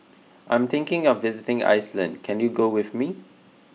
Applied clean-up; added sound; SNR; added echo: none; none; none; none.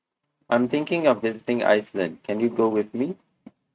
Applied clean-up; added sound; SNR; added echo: neural mask model RNNoise.